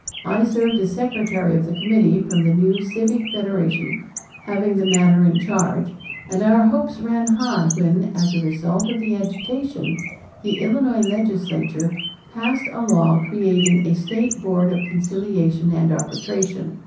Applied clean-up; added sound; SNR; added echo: none; Bird; 14 dB; reverberation time 0.6 s.